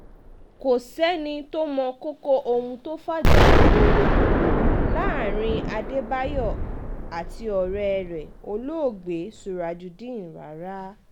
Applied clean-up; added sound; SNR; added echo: none; Explosion; -5 dB; none.